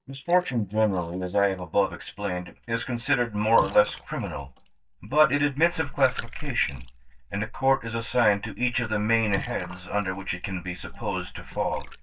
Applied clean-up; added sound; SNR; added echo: neural mask model DeepFilterNet 3.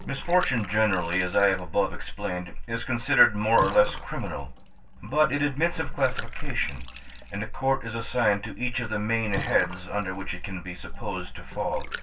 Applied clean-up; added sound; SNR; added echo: none; Bathtub (filling or washing) / Water; 16 dB; reverberation time 0.1 s.